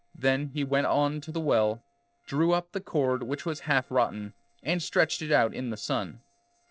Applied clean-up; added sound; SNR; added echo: neural separator model SepFormer DNS4.